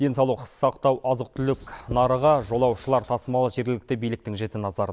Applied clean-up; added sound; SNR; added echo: none; Writing; 18 dB; none.